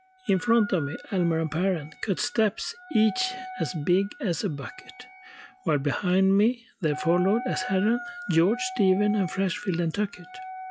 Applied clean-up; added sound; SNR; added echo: classical method log-MMSE.